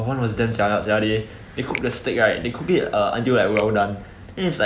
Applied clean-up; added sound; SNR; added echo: none; Finger snapping; 16 dB; none.